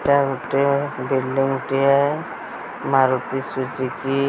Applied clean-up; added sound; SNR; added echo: none; Percussion; 14 dB; none.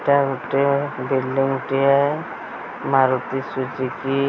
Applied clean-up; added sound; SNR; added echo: none; none; none; none.